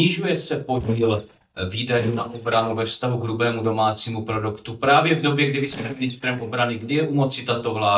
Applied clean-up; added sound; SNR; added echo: neural mask model DeepFilterNet 3.